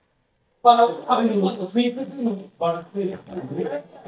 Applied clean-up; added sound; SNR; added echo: neural mask model DeepFilterNet 3.